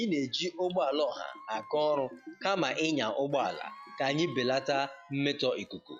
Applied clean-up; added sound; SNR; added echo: classical method log-MMSE.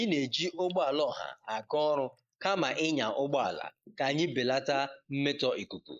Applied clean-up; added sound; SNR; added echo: neural mask model Resemble Enhance denoiser.